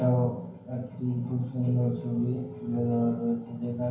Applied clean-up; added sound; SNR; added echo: none; Telephone; 20 dB; reverberation time 0.9 s.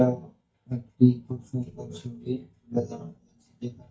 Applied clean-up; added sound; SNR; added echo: neural mask model DeepFilterNet 3.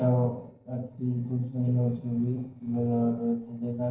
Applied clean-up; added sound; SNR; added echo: neural separator model SepFormer DNS4.